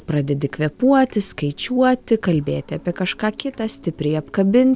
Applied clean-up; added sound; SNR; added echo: none; none; none; none.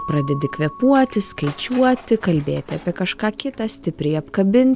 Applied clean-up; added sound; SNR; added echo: none; Tools + Keyboard (musical) / Bell; 18 dB; none.